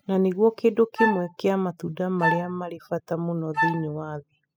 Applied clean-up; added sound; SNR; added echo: classical method spectral subtraction.